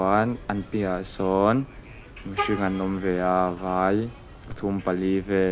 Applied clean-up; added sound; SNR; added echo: none; Vehicle horn, car horn, honking; 14 dB; none.